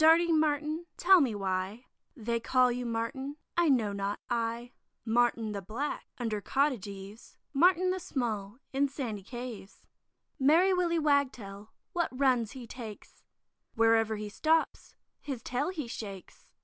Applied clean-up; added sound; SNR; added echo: none; none; none; none.